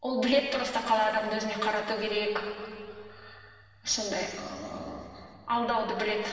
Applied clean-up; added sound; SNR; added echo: none; none; none; reverberation time 2.7 s.